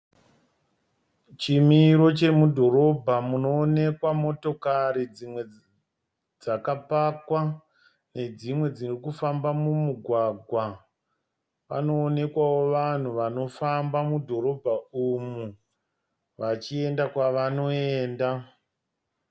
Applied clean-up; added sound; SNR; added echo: none; none; none; none.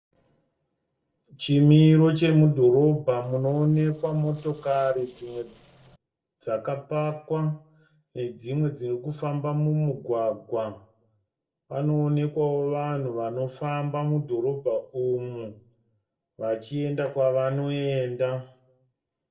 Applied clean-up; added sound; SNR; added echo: neural separator model SepFormer DNS4.